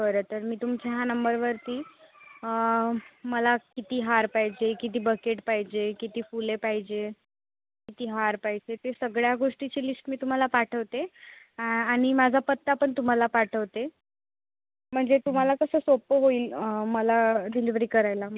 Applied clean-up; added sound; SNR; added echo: none; none; none; none.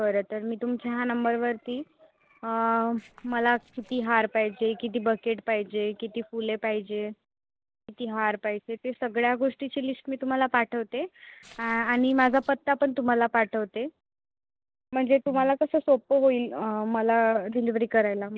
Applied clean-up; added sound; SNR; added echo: neural separator model SepFormer DNS4.